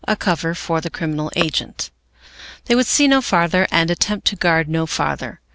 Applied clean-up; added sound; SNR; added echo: none; none; none; none.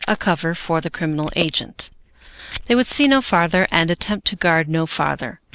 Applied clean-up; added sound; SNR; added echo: neural mask model Resemble Enhance denoiser.